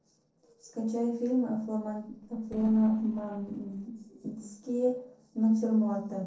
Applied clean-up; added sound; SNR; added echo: neural separator model SepFormer DNS4.